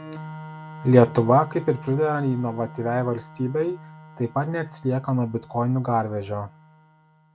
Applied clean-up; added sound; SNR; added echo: none; Organ; 17 dB; none.